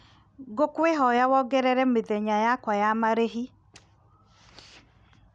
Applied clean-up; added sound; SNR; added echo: none; none; none; none.